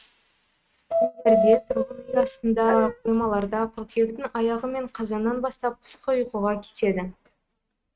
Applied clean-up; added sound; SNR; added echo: neural mask model RNNoise.